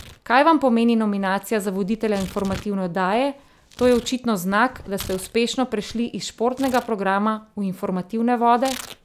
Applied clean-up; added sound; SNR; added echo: none; Tearing; 20 dB; none.